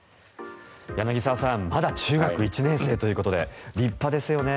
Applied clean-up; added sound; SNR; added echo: none; none; none; none.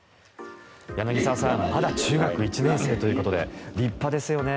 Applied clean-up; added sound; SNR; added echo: none; Train; 4 dB; none.